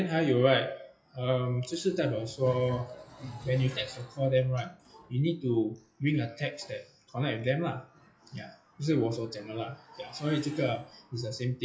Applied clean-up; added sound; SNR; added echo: classical method WPE with log-MMSE.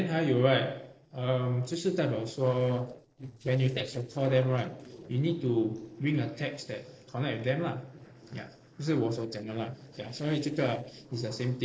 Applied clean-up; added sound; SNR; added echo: neural separator model SepFormer DNS4.